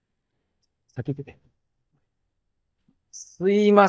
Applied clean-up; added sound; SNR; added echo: neural mask model DeepFilterNet 3.